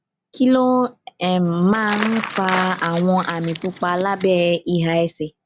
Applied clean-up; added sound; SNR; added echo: none; Crumpling, crinkling; 10 dB; none.